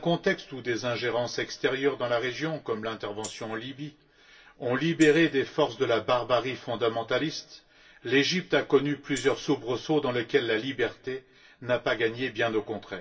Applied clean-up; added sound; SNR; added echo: none; Tambourine; 17 dB; reverberation time 0.2 s.